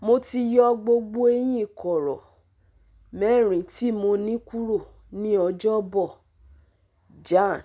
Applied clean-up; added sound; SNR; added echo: none; none; none; none.